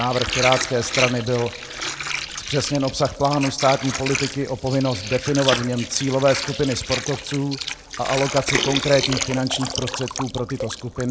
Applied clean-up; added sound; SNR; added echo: none; Water; 5 dB; none.